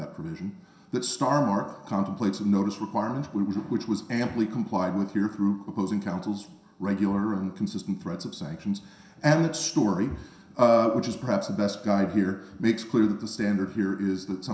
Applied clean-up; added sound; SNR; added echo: none; none; none; reverberation time 0.7 s.